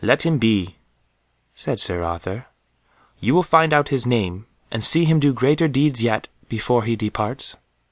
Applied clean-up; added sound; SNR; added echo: none; none; none; none.